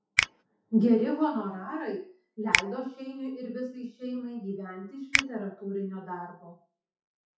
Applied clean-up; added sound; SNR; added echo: classical method WPE with log-MMSE.